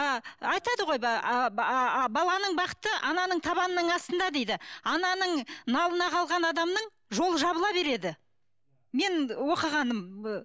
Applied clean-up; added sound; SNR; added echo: none; none; none; none.